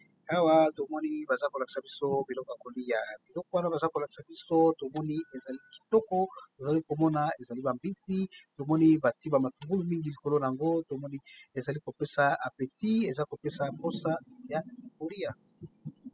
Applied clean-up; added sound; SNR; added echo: classical method spectral subtraction.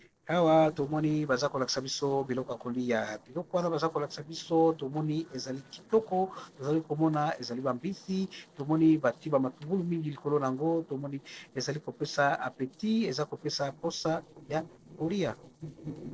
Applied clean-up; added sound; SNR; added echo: neural separator model SepFormer DNS4.